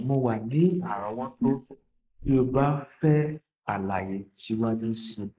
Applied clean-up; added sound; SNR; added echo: neural mask model Resemble Enhance denoiser.